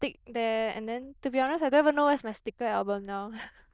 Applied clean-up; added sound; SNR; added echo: neural diffusion model UNIVERSE++.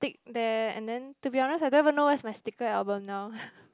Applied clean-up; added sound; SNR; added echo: none; none; none; none.